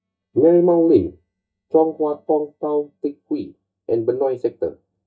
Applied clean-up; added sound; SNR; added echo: neural mask model DeepFilterNet 3.